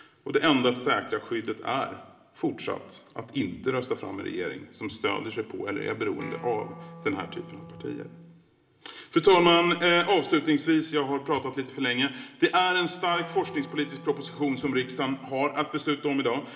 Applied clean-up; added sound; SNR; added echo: none; Wind instrument, woodwind instrument; 18 dB; reverberation time 0.9 s.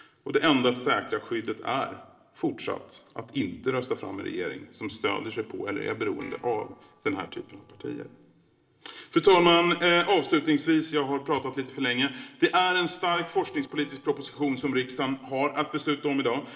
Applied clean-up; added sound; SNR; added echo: neural separator model SepFormer DNS4.